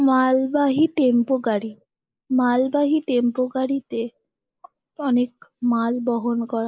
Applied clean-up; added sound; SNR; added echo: neural mask model Resemble Enhance denoiser.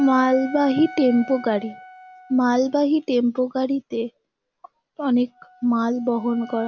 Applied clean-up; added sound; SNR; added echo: none; Wind instrument, woodwind instrument; 20 dB; none.